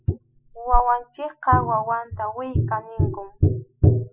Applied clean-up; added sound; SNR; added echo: classical method spectral subtraction.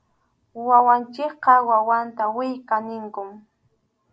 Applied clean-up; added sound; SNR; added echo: none; none; none; none.